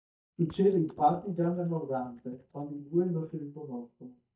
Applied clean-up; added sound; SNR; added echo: neural mask model DeepFilterNet 3.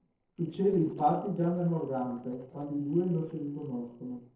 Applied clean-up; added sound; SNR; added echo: neural separator model SepFormer DNS4.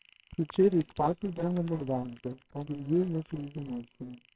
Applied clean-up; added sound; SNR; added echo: neural separator model SepFormer WHAMR!.